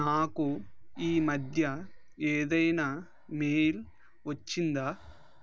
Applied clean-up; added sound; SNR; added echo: none; Breathing; 15 dB; none.